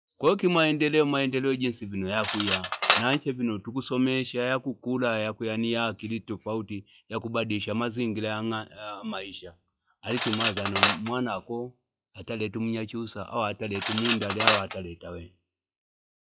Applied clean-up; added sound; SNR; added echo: classical method log-MMSE.